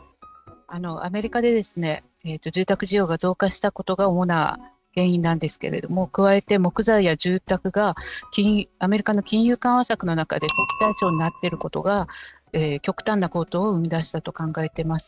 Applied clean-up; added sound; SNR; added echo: neural mask model RNNoise.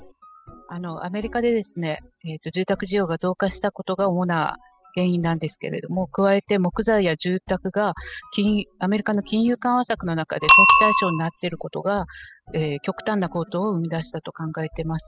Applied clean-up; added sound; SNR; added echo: classical method spectral subtraction.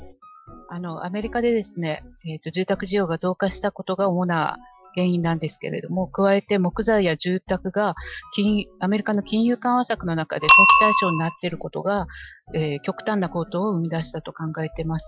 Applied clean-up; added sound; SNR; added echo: classical method Wiener filter.